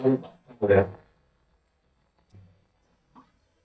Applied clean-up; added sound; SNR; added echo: neural mask model DeepFilterNet 3.